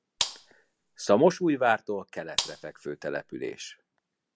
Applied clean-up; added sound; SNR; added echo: none; Gunshot, gunfire; 7 dB; none.